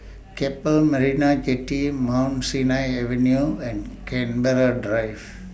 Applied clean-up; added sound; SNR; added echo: none; none; none; none.